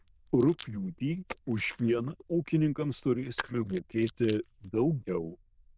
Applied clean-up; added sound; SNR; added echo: neural diffusion model UNIVERSE++.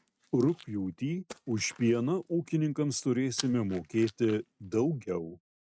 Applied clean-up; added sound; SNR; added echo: neural mask model RNNoise.